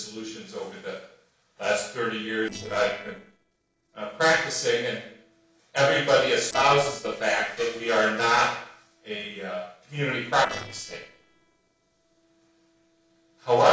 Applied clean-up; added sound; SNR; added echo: neural separator model SepFormer DNS4.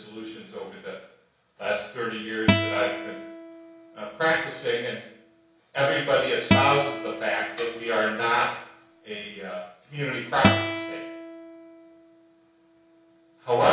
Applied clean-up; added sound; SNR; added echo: none; Acoustic guitar; 2 dB; reverberation time 0.6 s.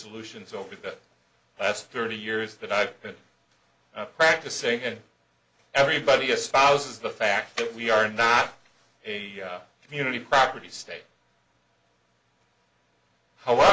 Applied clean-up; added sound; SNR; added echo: none; none; none; none.